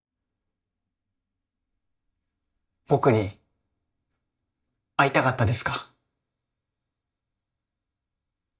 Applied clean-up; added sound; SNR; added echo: neural mask model DeepFilterNet 3.